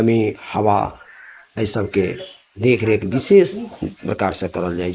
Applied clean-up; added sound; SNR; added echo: neural mask model Resemble Enhance denoiser.